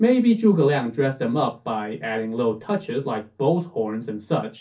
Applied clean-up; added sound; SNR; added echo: none; none; none; reverberation time 0.3 s.